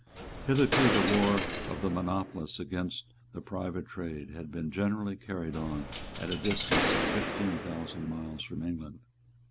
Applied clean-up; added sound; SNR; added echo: none; Coin (dropping) + Gunshot, gunfire; 0 dB; none.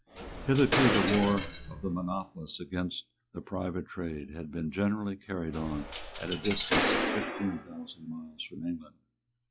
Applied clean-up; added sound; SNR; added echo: classical method log-MMSE.